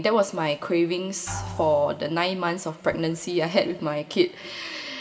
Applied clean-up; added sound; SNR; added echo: none; Drum; 18 dB; reverberation time 1.3 s.